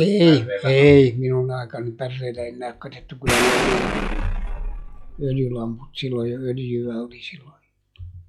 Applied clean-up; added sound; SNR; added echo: classical method log-MMSE.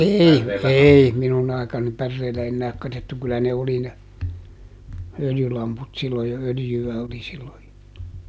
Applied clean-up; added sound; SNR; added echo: none; none; none; none.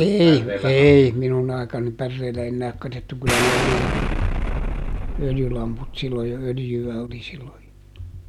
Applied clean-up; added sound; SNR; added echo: none; Explosion; 2 dB; none.